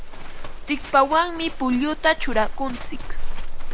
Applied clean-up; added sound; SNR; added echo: none; Livestock, farm animals, working animals; 1 dB; none.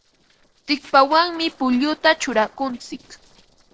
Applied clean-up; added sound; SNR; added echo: neural separator model SepFormer DNS4.